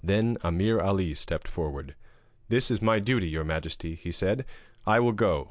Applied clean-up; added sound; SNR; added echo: none; none; none; none.